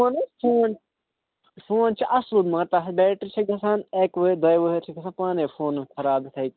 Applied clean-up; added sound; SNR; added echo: none; none; none; none.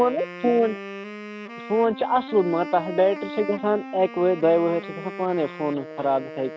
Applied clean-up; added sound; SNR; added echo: none; Wind instrument, woodwind instrument; 12 dB; none.